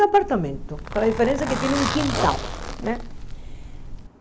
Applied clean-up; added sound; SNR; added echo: none; Zipper (clothing); 5 dB; none.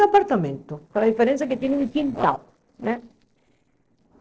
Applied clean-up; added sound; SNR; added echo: neural separator model SepFormer DNS4.